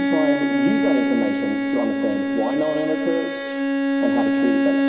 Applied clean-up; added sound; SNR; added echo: none; Bowed string instrument; -4 dB; reverberation time 2.4 s.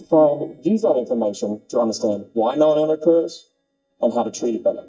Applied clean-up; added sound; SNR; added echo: neural mask model DeepFilterNet 3.